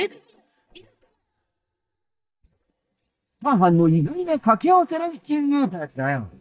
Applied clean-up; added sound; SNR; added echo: neural mask model DeepFilterNet 3.